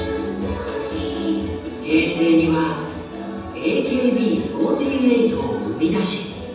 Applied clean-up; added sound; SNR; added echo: none; none; none; reverberation time 1.1 s.